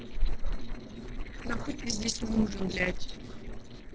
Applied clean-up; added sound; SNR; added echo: neural separator model SepFormer DNS4.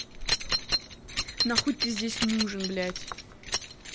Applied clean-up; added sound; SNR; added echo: none; Keys jangling; -1 dB; none.